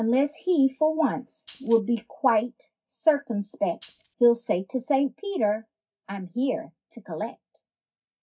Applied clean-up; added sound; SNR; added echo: neural mask model DeepFilterNet 3.